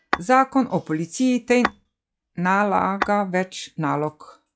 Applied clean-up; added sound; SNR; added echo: classical method log-MMSE.